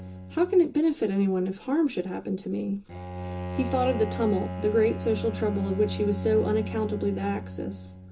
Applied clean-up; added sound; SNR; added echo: none; Bowed string instrument; 8 dB; reverberation time 0.2 s.